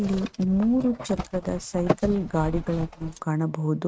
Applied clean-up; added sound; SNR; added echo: neural mask model RNNoise.